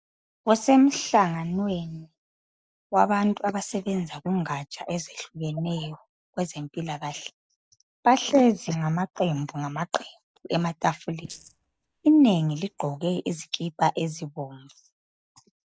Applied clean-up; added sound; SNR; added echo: neural mask model DeepFilterNet 3.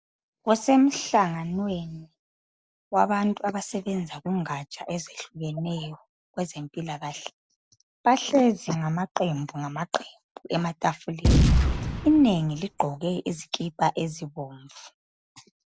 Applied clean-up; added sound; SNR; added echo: none; Boom; -4 dB; none.